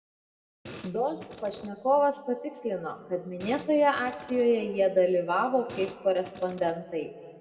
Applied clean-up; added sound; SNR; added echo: none; Fart; 19 dB; reverberation time 1.5 s.